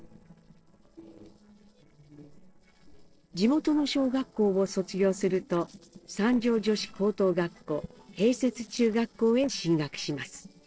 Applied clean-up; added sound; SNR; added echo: neural separator model SepFormer DNS4.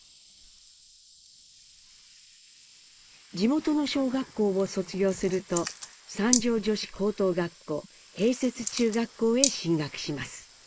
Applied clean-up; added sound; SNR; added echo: neural mask model Resemble Enhance denoiser.